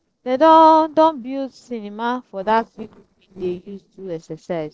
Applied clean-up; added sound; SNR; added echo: neural separator model SepFormer DNS4.